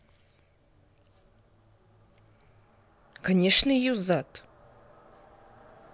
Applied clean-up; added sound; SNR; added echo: none; none; none; none.